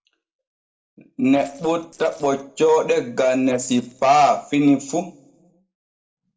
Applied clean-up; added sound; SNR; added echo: neural separator model SepFormer DNS4.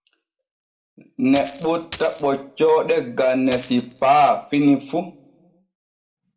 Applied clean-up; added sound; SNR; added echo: none; Coin (dropping); 10 dB; reverberation time 0.4 s.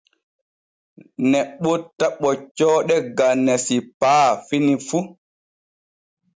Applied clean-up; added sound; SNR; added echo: none; none; none; none.